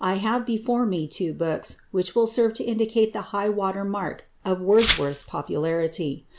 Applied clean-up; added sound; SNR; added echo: none; Glass; 5 dB; none.